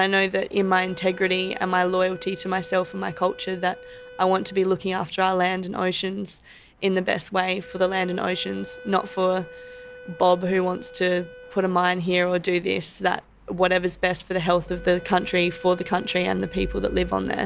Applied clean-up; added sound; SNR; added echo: none; Wind instrument, woodwind instrument; 20 dB; none.